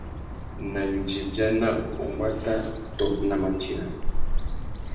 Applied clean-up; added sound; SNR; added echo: none; Bird; 0 dB; reverberation time 1.0 s.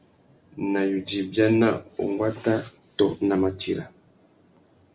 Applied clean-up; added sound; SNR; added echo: none; none; none; none.